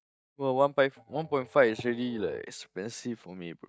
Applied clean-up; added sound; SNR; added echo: neural mask model DeepFilterNet 3.